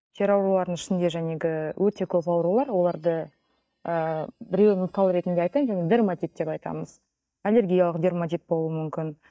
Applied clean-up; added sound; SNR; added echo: neural mask model DeepFilterNet 3.